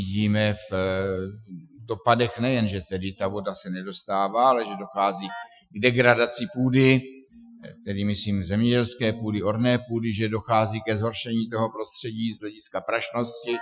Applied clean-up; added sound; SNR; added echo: classical method Wiener filter.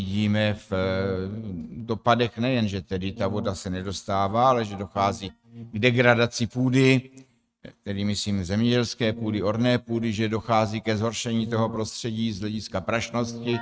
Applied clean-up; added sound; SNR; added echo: neural mask model RNNoise.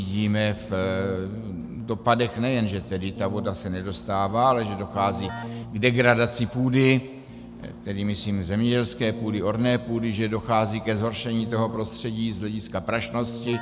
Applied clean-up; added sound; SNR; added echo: none; Keyboard (musical); 14 dB; none.